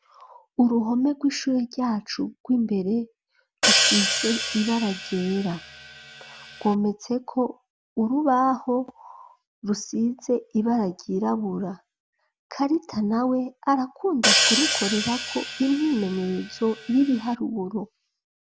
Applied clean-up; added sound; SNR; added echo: none; Hi-hat; 0 dB; none.